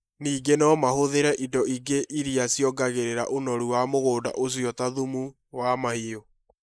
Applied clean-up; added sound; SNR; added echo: neural mask model Resemble Enhance denoiser.